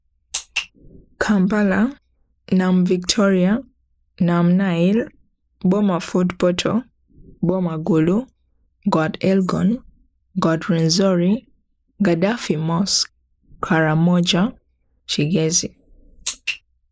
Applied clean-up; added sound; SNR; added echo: neural mask model Resemble Enhance denoiser.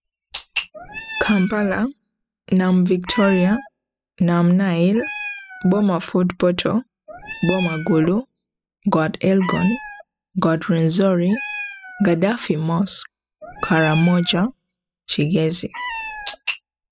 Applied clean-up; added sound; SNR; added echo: classical method spectral subtraction.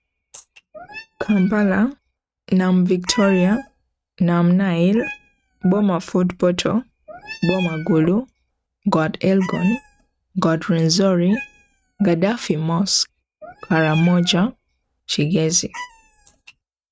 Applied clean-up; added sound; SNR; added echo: neural mask model RNNoise.